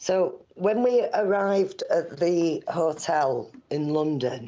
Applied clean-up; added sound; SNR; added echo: none; none; none; none.